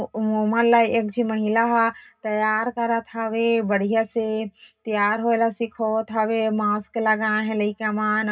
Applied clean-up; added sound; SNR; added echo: none; none; none; reverberation time 0.2 s.